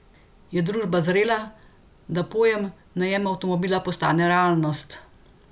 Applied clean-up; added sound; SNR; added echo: none; none; none; none.